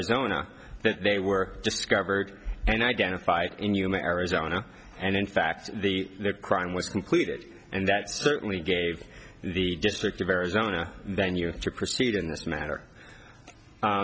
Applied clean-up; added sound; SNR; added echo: none; none; none; none.